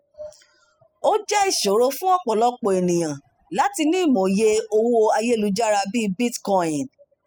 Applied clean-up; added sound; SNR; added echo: classical method spectral subtraction.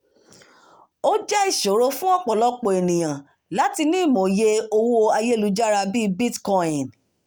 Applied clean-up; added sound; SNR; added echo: none; none; none; none.